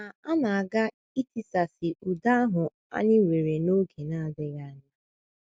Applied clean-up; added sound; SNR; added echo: none; none; none; none.